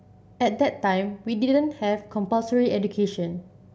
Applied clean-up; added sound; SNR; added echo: none; none; none; none.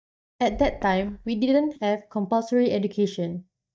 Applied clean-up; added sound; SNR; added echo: neural mask model DeepFilterNet 3.